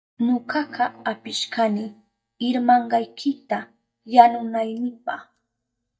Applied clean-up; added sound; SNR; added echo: neural mask model DeepFilterNet 3.